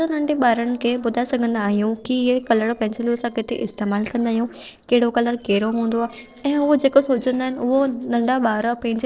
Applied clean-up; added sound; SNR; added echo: neural separator model SepFormer DNS4.